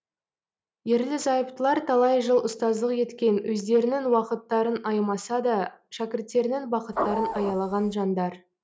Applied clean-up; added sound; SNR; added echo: none; Printer / Engine; 5 dB; none.